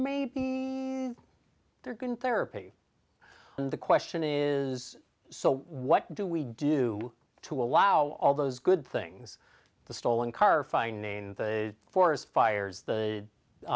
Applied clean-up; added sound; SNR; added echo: none; none; none; none.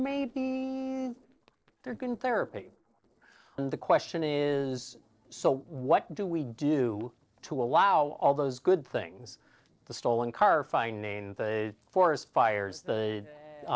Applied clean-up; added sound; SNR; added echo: neural separator model SepFormer DNS4.